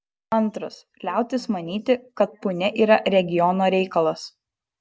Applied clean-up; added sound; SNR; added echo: none; none; none; none.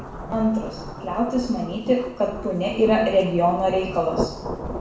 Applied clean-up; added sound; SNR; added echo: none; Rain / Thunderstorm; 9 dB; reverberation time 0.6 s.